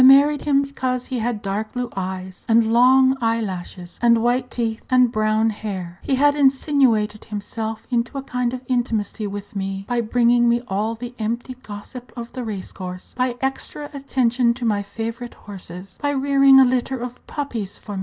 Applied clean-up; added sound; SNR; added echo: none; none; none; none.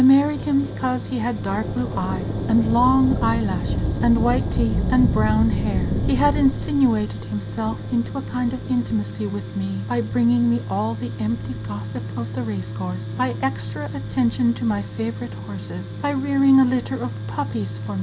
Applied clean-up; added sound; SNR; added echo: none; Tools + Thunder / Rain; 4 dB; none.